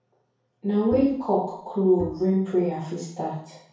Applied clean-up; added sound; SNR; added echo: none; Bowed string instrument; 14 dB; reverberation time 0.6 s.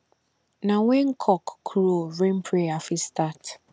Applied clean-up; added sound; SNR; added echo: none; none; none; none.